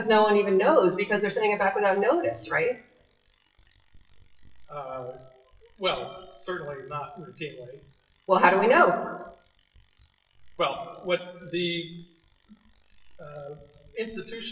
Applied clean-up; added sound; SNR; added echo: classical method WPE with log-MMSE.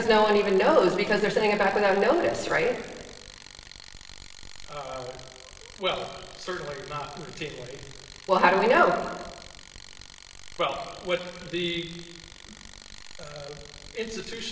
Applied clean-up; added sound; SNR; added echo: none; Tools; 19 dB; reverberation time 1.2 s.